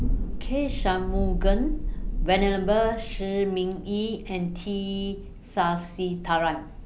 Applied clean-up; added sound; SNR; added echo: none; Thunder; 2 dB; none.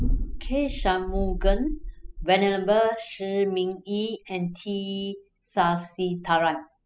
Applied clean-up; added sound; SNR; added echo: classical method spectral subtraction.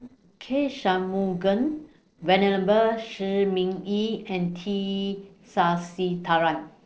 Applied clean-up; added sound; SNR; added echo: neural separator model SepFormer DNS4.